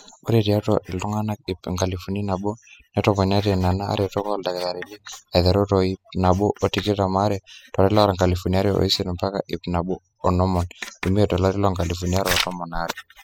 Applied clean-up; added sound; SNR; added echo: classical method spectral subtraction.